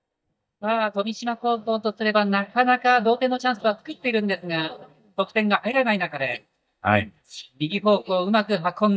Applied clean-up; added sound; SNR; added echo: neural mask model DeepFilterNet 3.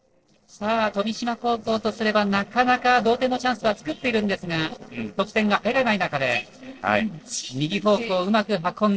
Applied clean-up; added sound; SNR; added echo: neural separator model SepFormer DNS4.